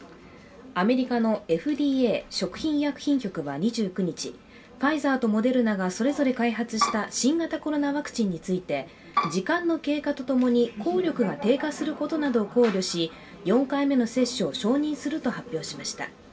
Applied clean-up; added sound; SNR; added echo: none; Bowed string instrument; 2 dB; reverberation time 0.2 s.